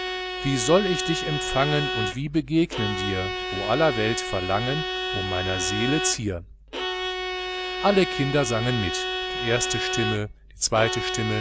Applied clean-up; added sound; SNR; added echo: none; Bowed string instrument; 4 dB; none.